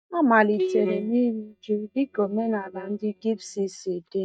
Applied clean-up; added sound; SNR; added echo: neural mask model DeepFilterNet 3.